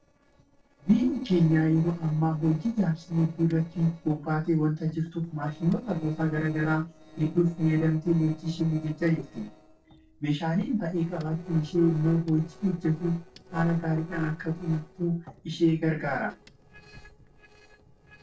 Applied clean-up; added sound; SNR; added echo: neural separator model SepFormer DNS4.